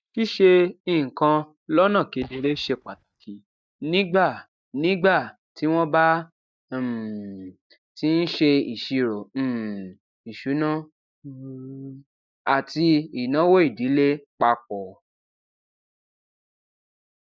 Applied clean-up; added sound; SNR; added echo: neural mask model DeepFilterNet 3.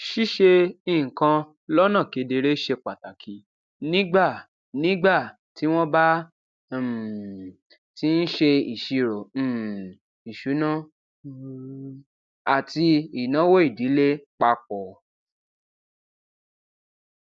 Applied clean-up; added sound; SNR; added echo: none; none; none; none.